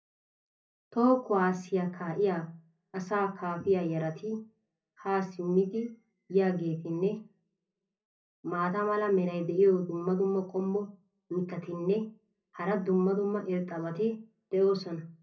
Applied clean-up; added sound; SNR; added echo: none; none; none; reverberation time 0.4 s.